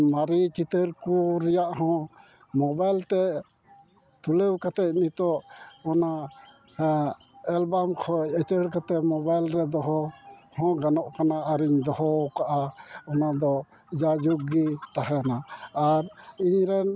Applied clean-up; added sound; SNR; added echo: none; none; none; none.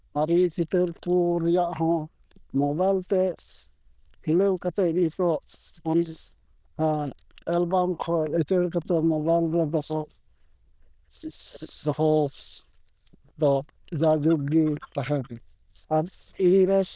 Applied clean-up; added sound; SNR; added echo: neural diffusion model UNIVERSE++.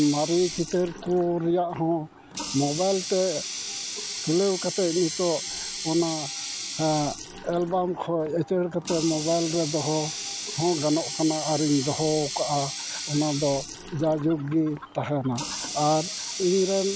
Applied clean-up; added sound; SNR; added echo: none; Water tap, faucet; 8 dB; none.